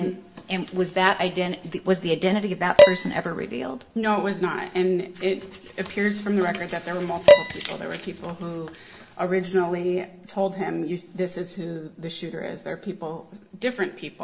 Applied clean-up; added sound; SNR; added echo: none; Dishes, pots, and pans; -4 dB; reverberation time 0.6 s.